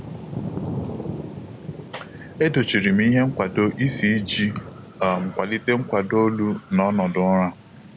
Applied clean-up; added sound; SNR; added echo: none; Thunder / Rain; 12 dB; none.